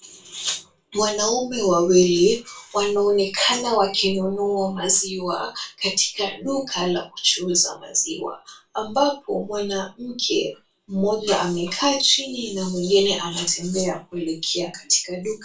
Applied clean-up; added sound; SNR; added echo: none; none; none; reverberation time 0.2 s.